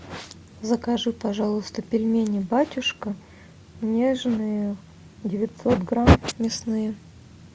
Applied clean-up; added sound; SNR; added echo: none; none; none; none.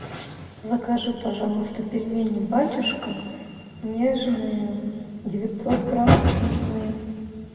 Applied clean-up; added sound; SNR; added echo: none; none; none; reverberation time 2.1 s.